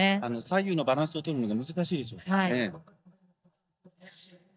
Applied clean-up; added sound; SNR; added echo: neural mask model DeepFilterNet 3.